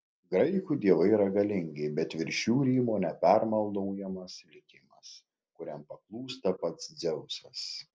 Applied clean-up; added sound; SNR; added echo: none; none; none; none.